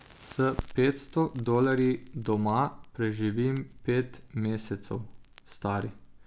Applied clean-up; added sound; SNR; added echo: none; Crackle; 16 dB; none.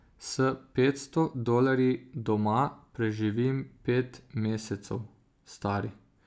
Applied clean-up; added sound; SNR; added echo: none; none; none; none.